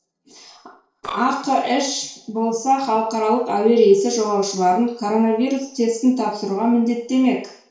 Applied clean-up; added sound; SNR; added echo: neural separator model SepFormer DNS4.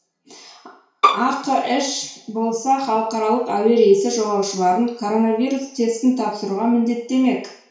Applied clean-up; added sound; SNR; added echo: none; Bowed string instrument; 0 dB; reverberation time 0.6 s.